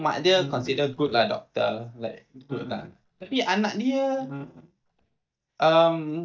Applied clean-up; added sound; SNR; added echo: neural mask model DeepFilterNet 3.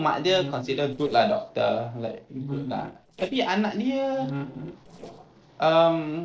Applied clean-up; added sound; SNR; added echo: neural separator model SepFormer DNS4.